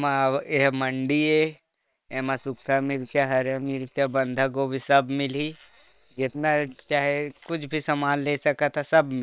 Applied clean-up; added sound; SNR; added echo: neural separator model SepFormer WHAM!.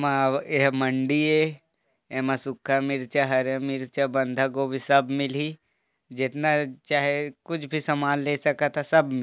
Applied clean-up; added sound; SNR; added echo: none; none; none; none.